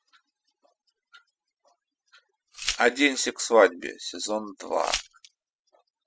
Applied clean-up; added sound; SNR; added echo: classical method spectral subtraction.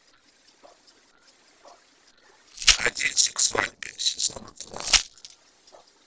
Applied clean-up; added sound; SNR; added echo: neural separator model SepFormer DNS4.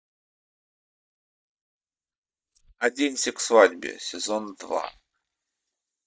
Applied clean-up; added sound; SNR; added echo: neural mask model DeepFilterNet 3.